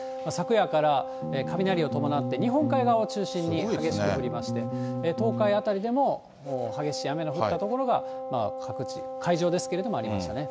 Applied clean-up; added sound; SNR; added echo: none; Bass guitar + Wind instrument, woodwind instrument; 6 dB; none.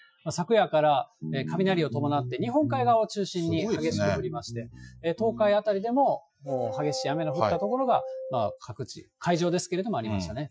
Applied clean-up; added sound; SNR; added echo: classical method Wiener filter.